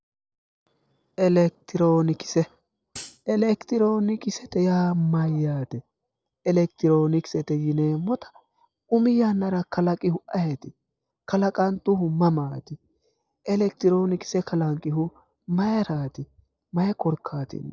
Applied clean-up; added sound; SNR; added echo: neural separator model SepFormer DNS4.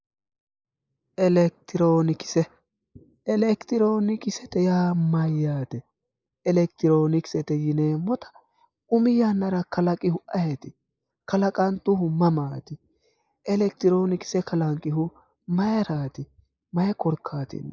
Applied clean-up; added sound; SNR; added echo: neural mask model Resemble Enhance denoiser.